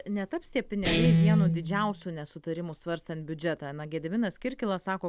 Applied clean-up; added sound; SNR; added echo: none; Guitar; -3 dB; none.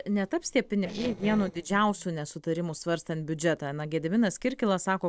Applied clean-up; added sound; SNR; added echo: neural separator model SepFormer DNS4.